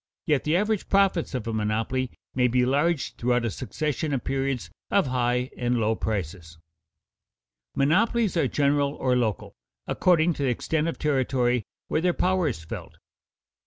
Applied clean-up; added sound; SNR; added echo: none; none; none; none.